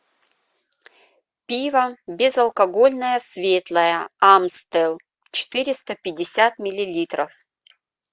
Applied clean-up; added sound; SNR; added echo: none; none; none; none.